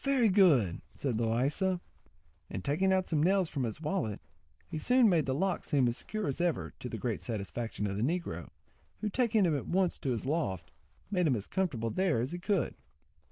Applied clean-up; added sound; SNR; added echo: neural diffusion model UNIVERSE++.